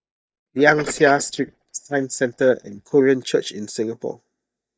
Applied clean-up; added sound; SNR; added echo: neural mask model DeepFilterNet 3.